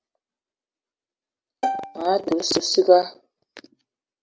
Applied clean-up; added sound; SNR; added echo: none; Bowed string instrument; 5 dB; none.